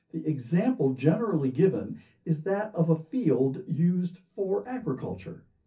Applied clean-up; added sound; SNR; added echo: none; none; none; reverberation time 0.3 s.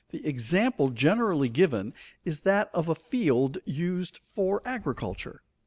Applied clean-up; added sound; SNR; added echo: none; none; none; none.